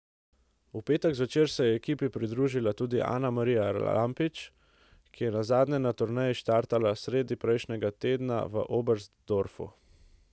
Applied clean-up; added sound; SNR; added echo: none; none; none; none.